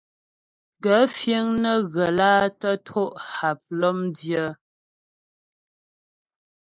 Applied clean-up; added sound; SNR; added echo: neural mask model Resemble Enhance denoiser.